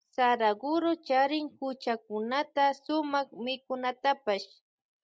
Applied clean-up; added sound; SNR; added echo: none; none; none; none.